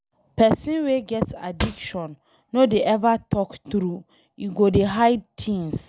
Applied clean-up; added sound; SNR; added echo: none; Cupboard open or close / Drawer open or close; 10 dB; none.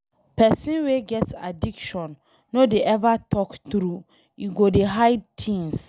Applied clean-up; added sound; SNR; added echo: none; none; none; none.